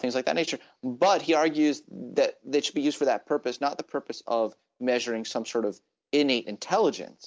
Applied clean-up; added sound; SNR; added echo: none; none; none; none.